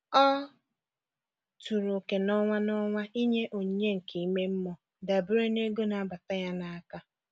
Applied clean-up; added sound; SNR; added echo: none; none; none; none.